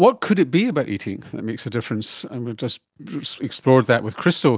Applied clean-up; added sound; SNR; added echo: none; none; none; none.